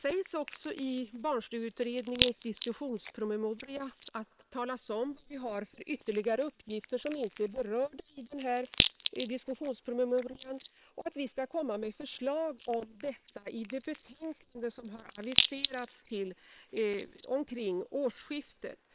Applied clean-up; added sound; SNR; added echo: neural separator model SepFormer WHAM!.